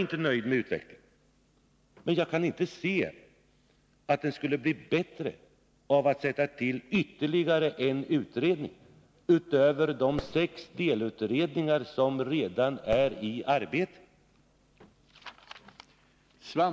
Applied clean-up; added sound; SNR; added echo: none; Fireworks; 18 dB; none.